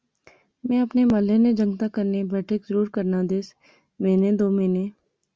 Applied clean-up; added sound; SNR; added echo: none; none; none; none.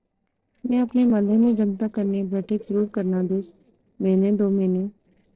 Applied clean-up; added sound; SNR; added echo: neural separator model SepFormer DNS4.